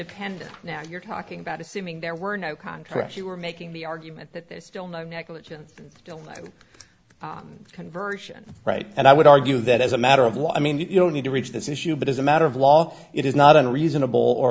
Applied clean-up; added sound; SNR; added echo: none; none; none; none.